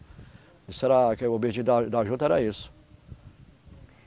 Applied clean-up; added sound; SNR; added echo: none; none; none; none.